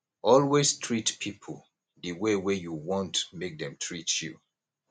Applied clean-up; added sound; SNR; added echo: none; none; none; none.